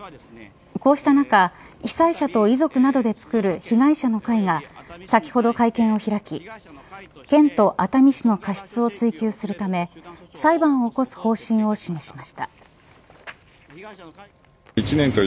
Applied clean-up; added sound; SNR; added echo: none; none; none; none.